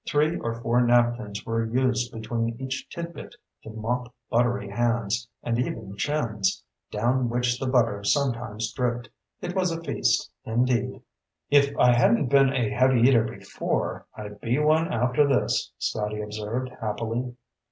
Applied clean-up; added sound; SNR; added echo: none; none; none; none.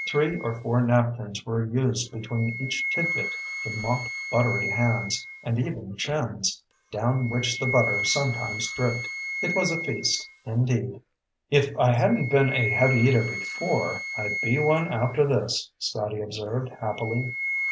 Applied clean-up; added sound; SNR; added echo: none; Wind instrument, woodwind instrument; 7 dB; none.